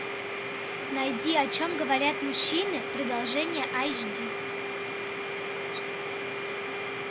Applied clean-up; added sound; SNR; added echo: none; Domestic sounds, home sounds; 5 dB; none.